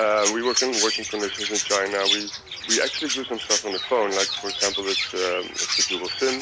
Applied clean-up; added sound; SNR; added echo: none; Chirp, tweet; 1 dB; none.